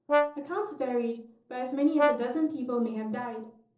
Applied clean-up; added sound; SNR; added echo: neural separator model SepFormer DNS4.